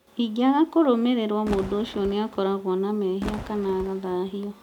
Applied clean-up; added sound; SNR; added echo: none; Fireworks; 13 dB; none.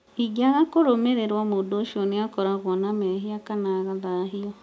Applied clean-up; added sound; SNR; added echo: none; none; none; none.